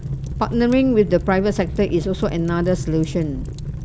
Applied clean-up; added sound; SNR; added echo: none; Fire; 8 dB; none.